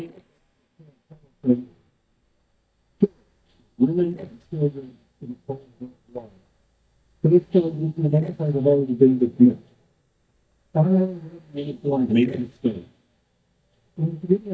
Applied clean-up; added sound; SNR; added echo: neural mask model DeepFilterNet 3.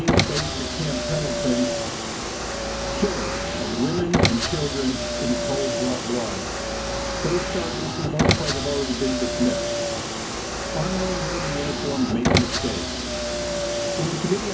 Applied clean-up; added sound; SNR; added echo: none; Car; -3 dB; reverberation time 0.3 s.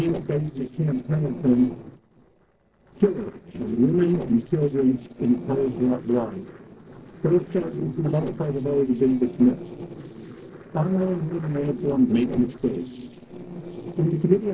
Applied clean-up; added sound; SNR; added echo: neural separator model SepFormer DNS4.